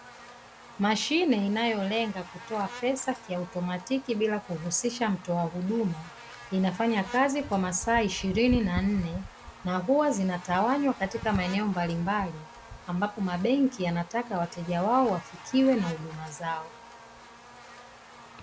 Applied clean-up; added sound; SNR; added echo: none; Buzz; 18 dB; none.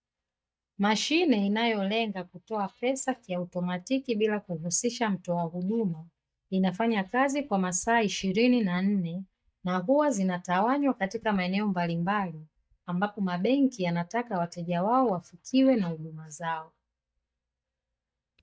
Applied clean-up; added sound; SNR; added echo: neural mask model DeepFilterNet 3.